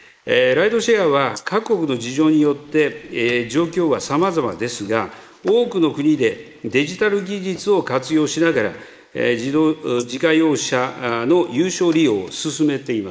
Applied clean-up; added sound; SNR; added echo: neural mask model Resemble Enhance denoiser.